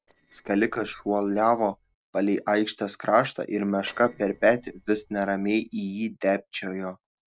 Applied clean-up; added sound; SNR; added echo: neural separator model SepFormer DNS4.